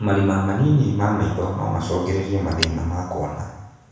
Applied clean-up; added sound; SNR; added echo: none; Fire; 16 dB; reverberation time 1.0 s.